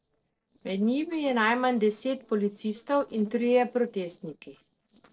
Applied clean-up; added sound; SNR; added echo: neural separator model SepFormer DNS4.